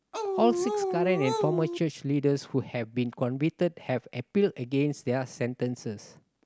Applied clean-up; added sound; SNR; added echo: none; Dog; 0 dB; none.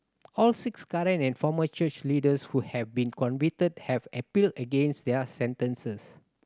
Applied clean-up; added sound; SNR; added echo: none; none; none; none.